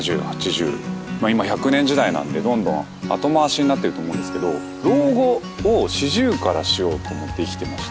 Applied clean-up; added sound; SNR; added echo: none; none; none; none.